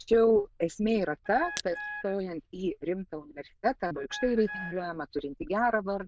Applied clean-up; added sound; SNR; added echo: neural diffusion model UNIVERSE++.